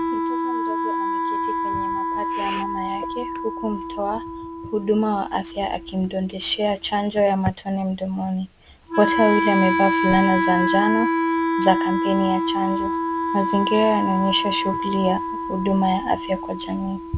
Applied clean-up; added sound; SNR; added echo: none; Wind instrument, woodwind instrument; 1 dB; none.